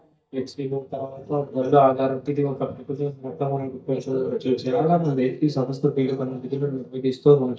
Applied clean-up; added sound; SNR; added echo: neural mask model DeepFilterNet 3.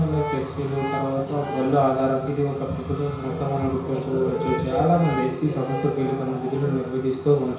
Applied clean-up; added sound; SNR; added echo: none; Brass instrument; 13 dB; reverberation time 0.6 s.